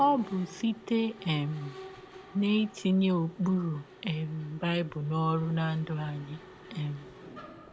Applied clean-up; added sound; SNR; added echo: none; Mechanisms; 18 dB; none.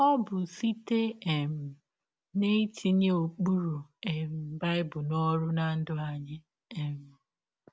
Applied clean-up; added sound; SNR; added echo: none; none; none; none.